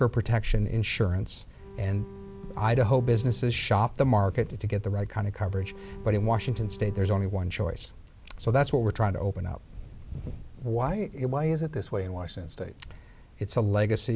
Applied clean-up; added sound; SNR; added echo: none; Bowed string instrument; 17 dB; none.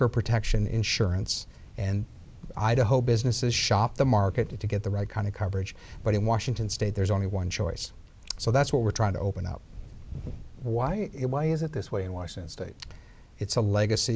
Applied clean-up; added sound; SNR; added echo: none; none; none; none.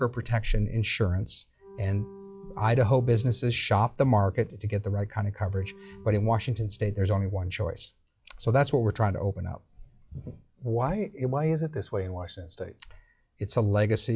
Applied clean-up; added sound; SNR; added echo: classical method log-MMSE.